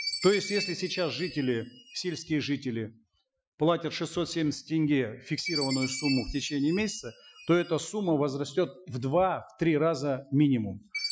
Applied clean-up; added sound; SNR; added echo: classical method Wiener filter.